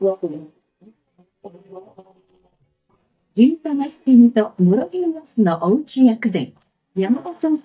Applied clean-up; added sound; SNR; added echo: neural mask model DeepFilterNet 3.